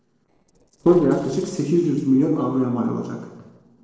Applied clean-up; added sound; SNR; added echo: neural separator model SepFormer DNS4.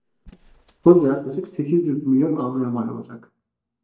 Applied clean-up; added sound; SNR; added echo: neural mask model DeepFilterNet 3.